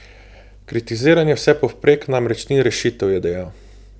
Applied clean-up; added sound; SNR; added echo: none; none; none; none.